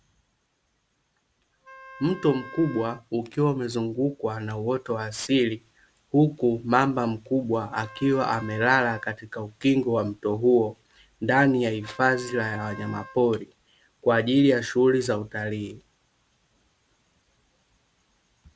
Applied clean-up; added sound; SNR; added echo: none; Wind instrument, woodwind instrument; 18 dB; none.